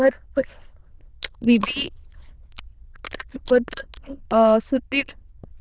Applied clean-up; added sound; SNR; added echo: neural diffusion model UNIVERSE++.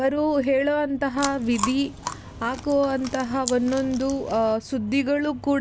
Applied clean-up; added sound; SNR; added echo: none; Chewing, mastication; 12 dB; none.